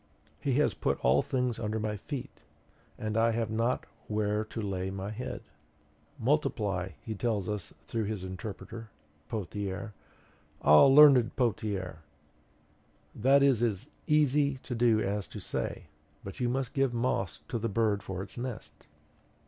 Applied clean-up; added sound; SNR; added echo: none; none; none; none.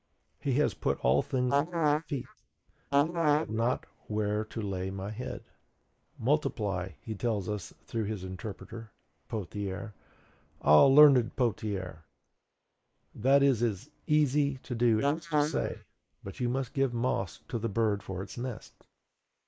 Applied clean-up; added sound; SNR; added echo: neural mask model Resemble Enhance denoiser.